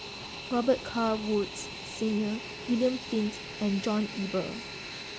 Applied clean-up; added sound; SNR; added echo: none; Fixed-wing aircraft, airplane; 9 dB; none.